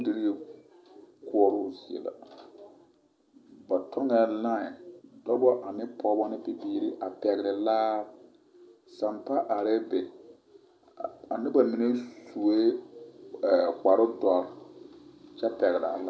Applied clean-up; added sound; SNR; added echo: none; none; none; none.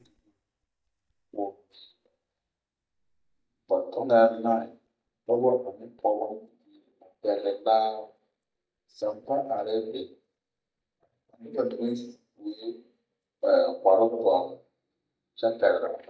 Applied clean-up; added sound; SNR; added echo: neural mask model DeepFilterNet 3.